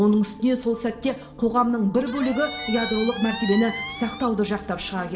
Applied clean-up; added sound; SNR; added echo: none; Squeak; 8 dB; reverberation time 0.7 s.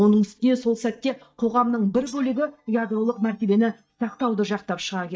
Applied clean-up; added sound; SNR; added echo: neural mask model DeepFilterNet 3.